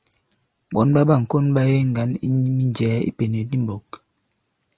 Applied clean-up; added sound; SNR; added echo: none; none; none; none.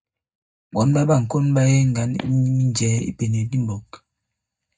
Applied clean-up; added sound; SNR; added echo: neural mask model DeepFilterNet 3.